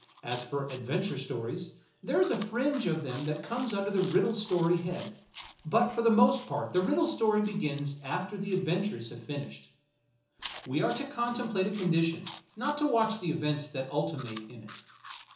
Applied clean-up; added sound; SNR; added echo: none; Chewing, mastication; 18 dB; reverberation time 0.7 s.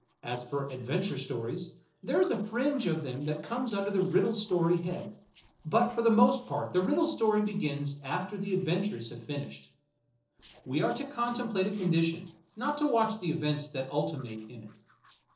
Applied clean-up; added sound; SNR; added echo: neural separator model SepFormer DNS4.